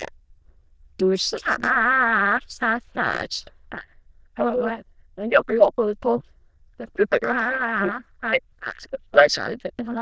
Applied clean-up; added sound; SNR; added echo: neural diffusion model UNIVERSE++.